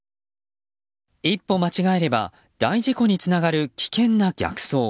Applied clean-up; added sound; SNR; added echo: none; none; none; none.